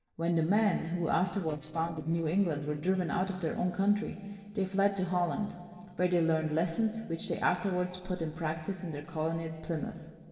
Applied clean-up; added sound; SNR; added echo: neural separator model SepFormer DNS4.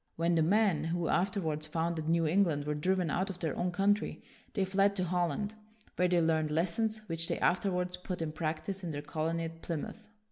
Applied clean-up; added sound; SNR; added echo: none; none; none; none.